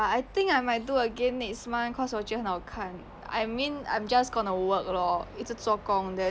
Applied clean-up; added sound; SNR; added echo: none; none; none; none.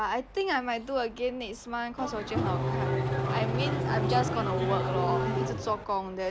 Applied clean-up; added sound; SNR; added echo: none; Race car, auto racing / Engine starting; -3 dB; none.